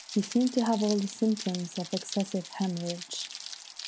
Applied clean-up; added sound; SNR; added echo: none; Rain; 12 dB; none.